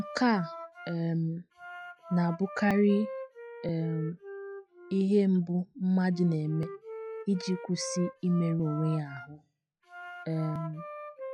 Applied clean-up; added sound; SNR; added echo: classical method log-MMSE.